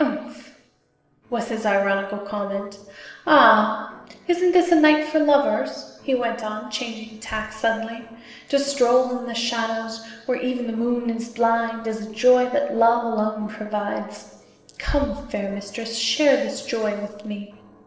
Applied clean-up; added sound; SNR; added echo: neural separator model SepFormer DNS4.